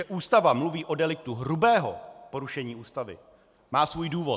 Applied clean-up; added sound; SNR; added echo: none; none; none; none.